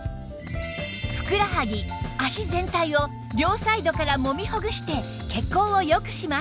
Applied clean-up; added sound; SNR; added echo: none; Drum kit; 10 dB; none.